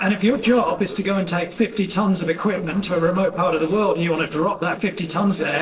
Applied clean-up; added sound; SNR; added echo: neural separator model SepFormer DNS4.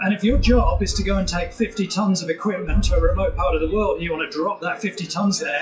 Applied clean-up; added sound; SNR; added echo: classical method WPE with log-MMSE.